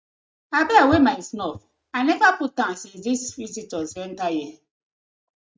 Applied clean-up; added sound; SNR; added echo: neural mask model RNNoise.